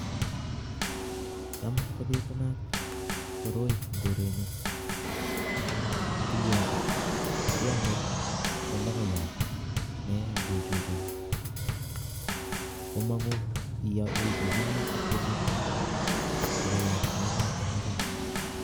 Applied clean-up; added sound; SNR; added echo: none; Fixed-wing aircraft, airplane + Bass drum / Snare drum / Drum kit; -4 dB; none.